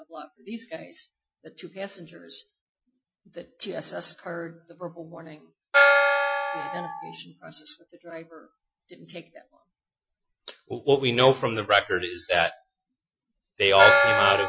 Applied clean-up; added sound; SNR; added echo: classical method Wiener filter.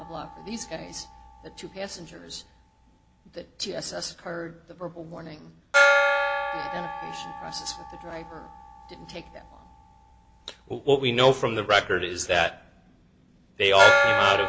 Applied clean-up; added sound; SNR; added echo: none; Gong; 0 dB; none.